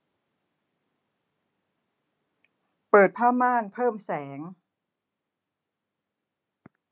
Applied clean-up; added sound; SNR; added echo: none; none; none; none.